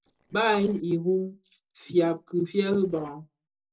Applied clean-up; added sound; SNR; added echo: neural separator model SepFormer DNS4.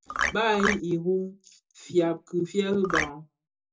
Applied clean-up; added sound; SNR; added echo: none; Marimba, xylophone; 0 dB; reverberation time 0.2 s.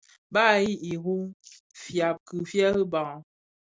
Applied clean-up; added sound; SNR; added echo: none; none; none; none.